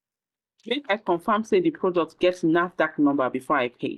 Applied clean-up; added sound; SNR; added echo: neural mask model DeepFilterNet 3.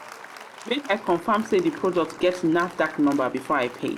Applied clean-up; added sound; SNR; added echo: none; Applause; 18 dB; none.